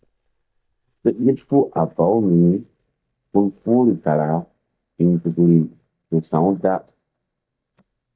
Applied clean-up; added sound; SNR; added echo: neural mask model DeepFilterNet 3.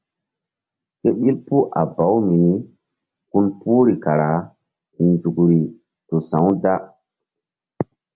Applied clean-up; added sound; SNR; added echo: none; none; none; none.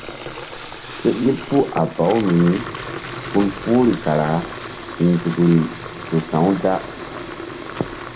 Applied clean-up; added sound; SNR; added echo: none; Fill (with liquid) / Water tap, faucet; 11 dB; reverberation time 0.6 s.